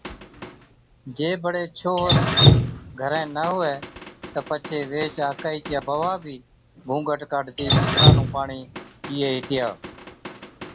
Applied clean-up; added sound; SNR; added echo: none; Drip; -4 dB; none.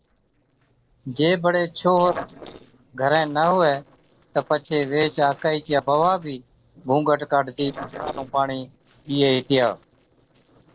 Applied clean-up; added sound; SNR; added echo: neural separator model SepFormer DNS4.